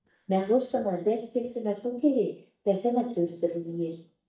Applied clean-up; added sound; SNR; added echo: neural mask model DeepFilterNet 3.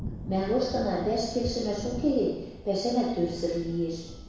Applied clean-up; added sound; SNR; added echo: none; Thunder / Rain; 11 dB; reverberation time 1.1 s.